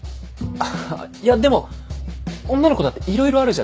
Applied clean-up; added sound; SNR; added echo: none; none; none; none.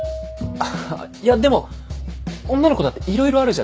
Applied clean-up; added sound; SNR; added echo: none; Bell / Percussion; 18 dB; none.